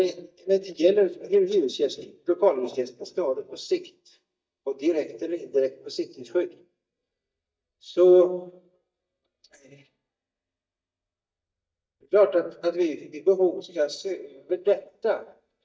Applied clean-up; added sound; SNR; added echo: neural mask model DeepFilterNet 3.